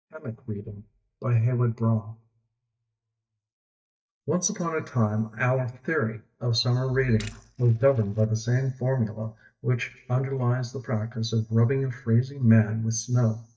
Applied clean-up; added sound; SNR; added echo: neural mask model DeepFilterNet 3.